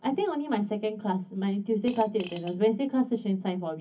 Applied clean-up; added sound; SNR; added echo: none; Fart; 18 dB; reverberation time 0.3 s.